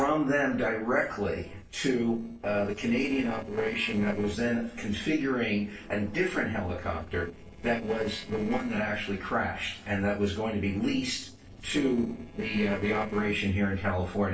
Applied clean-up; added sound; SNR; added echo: neural separator model SepFormer DNS4.